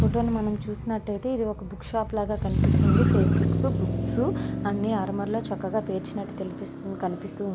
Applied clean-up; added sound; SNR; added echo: none; Motor vehicle (road); -2 dB; none.